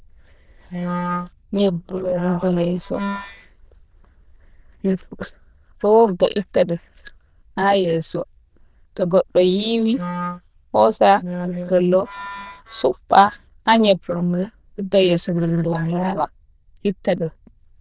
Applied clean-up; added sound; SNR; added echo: neural diffusion model UNIVERSE++.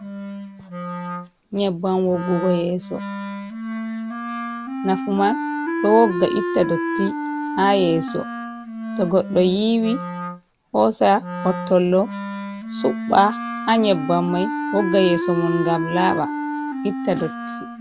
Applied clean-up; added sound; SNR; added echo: none; Wind instrument, woodwind instrument; 6 dB; none.